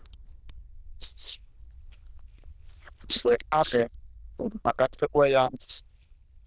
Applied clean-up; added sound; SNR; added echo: neural diffusion model UNIVERSE++.